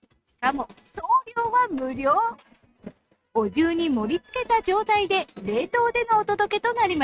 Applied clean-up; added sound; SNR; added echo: neural mask model RNNoise.